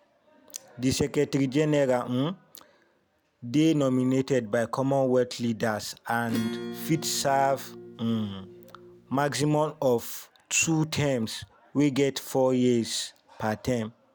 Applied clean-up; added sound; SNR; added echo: none; Acoustic guitar / Strum; 13 dB; none.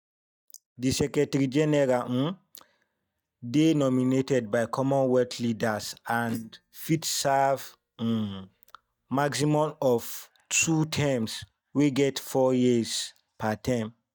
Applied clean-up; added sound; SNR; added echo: neural mask model DeepFilterNet 3.